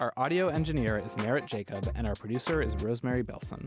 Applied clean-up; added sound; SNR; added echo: none; none; none; none.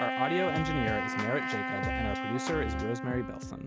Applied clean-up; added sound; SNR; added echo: none; Wind instrument, woodwind instrument; 2 dB; none.